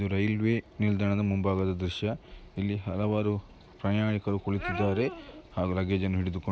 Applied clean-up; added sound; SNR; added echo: none; none; none; none.